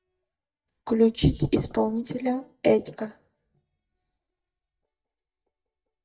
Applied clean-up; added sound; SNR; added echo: neural mask model DeepFilterNet 3.